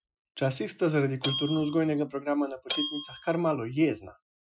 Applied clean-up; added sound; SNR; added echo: classical method Wiener filter.